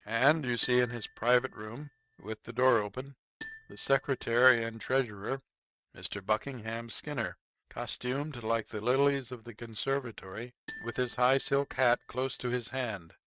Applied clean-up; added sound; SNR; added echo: neural mask model RNNoise.